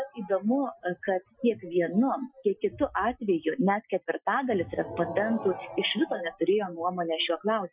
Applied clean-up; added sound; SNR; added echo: classical method Wiener filter.